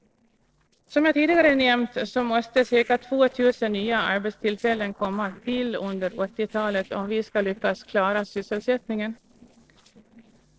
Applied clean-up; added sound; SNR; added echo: neural separator model SepFormer DNS4.